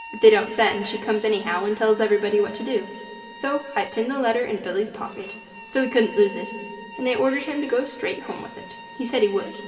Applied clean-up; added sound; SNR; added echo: none; Bowed string instrument; 18 dB; reverberation time 2.3 s.